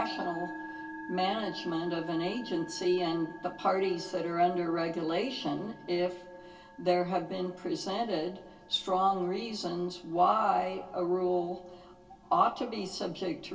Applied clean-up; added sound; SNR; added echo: none; Musical instrument; 16 dB; reverberation time 0.2 s.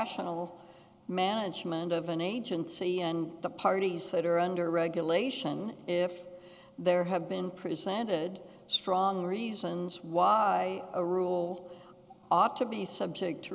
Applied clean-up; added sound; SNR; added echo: none; none; none; none.